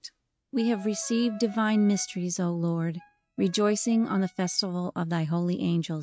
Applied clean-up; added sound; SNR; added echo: neural mask model RNNoise.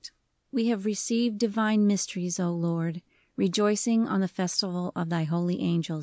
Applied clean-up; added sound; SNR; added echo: none; none; none; none.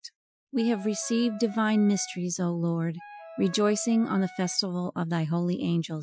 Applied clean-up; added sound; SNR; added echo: classical method Wiener filter.